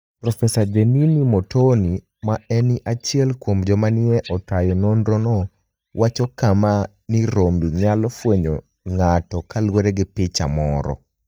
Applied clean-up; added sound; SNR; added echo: neural mask model DeepFilterNet 3.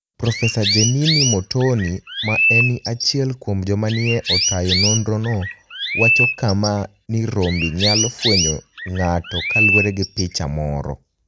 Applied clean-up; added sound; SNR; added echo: none; Chirp, tweet; 1 dB; none.